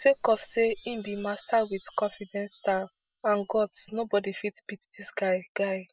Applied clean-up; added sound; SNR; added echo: classical method spectral subtraction.